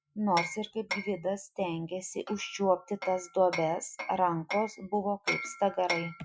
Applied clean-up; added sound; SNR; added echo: classical method Wiener filter.